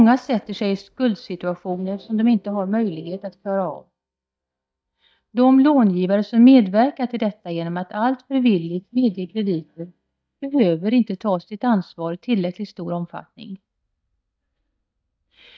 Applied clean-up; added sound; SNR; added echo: neural mask model DeepFilterNet 3.